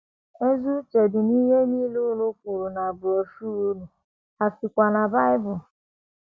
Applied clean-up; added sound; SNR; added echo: none; none; none; none.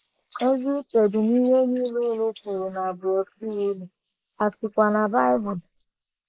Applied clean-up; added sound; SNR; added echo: neural mask model Resemble Enhance denoiser.